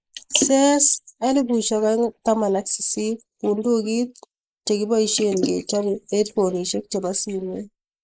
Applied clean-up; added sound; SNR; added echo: neural mask model Resemble Enhance denoiser.